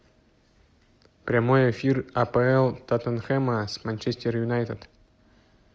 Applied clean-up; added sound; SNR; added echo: none; none; none; none.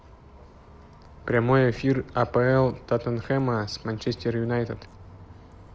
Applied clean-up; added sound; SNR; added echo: none; Bus; 20 dB; none.